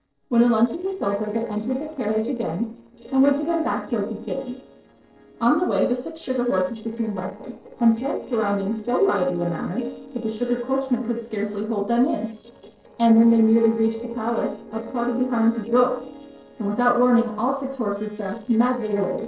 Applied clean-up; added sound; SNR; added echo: neural separator model SepFormer DNS4.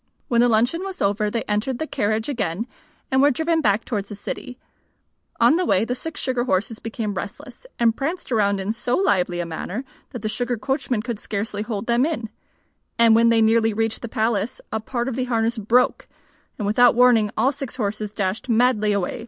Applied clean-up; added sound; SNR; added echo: none; none; none; none.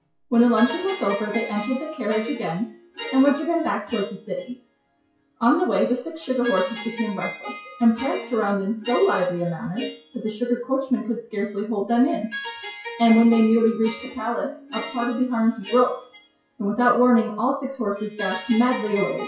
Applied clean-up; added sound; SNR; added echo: classical method WPE with log-MMSE.